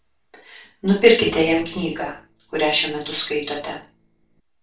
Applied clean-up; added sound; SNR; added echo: neural separator model SepFormer DNS4.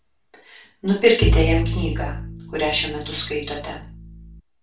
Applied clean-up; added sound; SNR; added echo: none; Bowed string instrument; 0 dB; reverberation time 0.3 s.